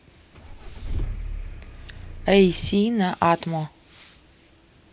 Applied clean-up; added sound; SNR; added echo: none; Engine starting / Car; 8 dB; none.